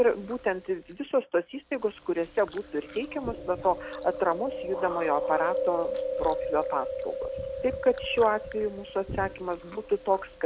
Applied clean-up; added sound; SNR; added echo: none; Chewing, mastication; 6 dB; none.